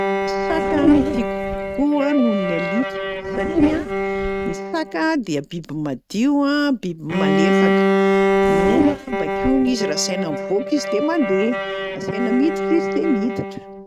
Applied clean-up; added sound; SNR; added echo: neural mask model RNNoise.